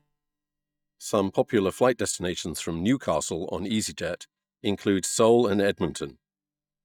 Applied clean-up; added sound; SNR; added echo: neural mask model DeepFilterNet 3.